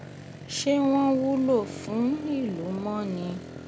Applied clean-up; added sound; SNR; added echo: none; Motorcycle; 13 dB; none.